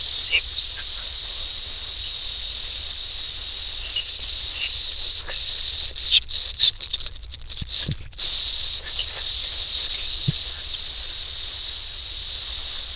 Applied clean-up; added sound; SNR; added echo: neural diffusion model UNIVERSE++.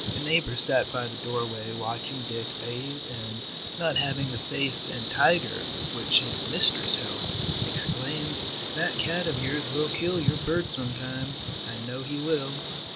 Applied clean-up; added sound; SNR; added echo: none; Insect; 2 dB; none.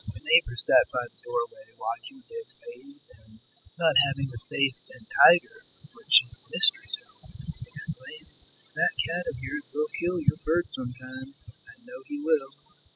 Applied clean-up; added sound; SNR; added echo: classical method spectral subtraction.